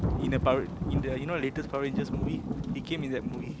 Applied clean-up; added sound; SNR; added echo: none; Thunder / Rain; 0 dB; none.